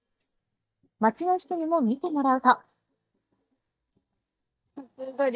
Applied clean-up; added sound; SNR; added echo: neural mask model DeepFilterNet 3.